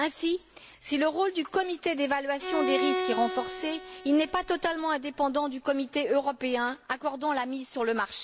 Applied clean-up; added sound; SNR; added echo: none; Bowed string instrument; 5 dB; none.